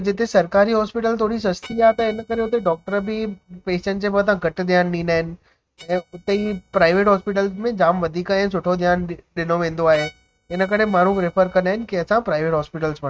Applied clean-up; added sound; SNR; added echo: neural mask model RNNoise.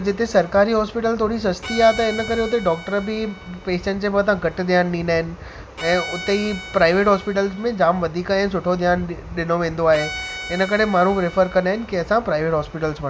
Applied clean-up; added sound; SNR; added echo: none; Bowed string instrument; 16 dB; none.